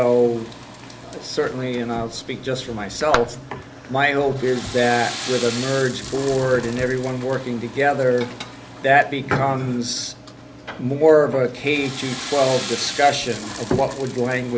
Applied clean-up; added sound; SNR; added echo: none; Toilet flush / Water; 15 dB; none.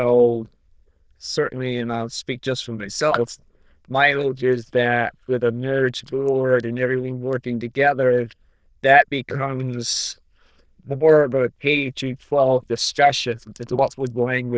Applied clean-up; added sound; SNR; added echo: neural diffusion model UNIVERSE++.